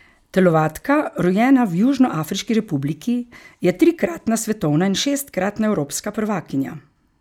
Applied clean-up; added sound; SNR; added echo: none; none; none; none.